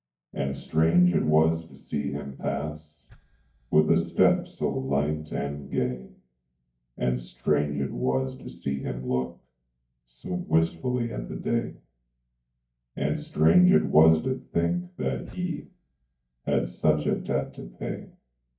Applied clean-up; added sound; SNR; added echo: neural mask model DeepFilterNet 3.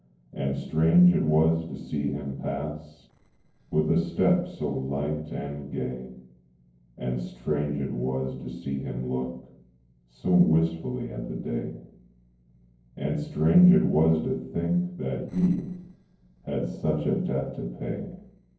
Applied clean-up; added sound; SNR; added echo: neural separator model SepFormer DNS4.